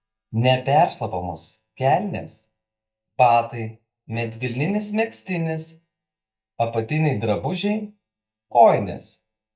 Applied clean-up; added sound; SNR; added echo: neural mask model DeepFilterNet 3.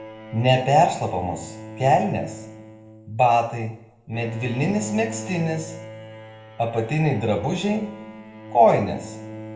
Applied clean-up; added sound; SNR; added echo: none; Bowed string instrument; 15 dB; reverberation time 0.5 s.